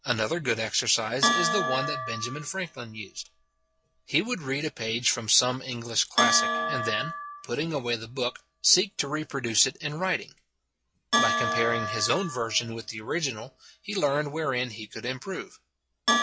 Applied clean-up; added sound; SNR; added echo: classical method log-MMSE.